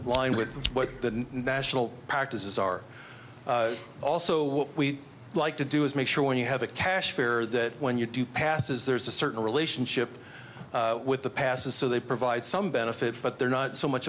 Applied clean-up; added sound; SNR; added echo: none; Fire; 7 dB; none.